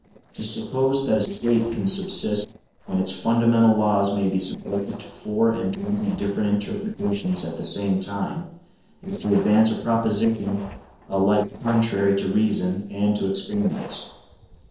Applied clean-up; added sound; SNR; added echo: neural separator model SepFormer DNS4.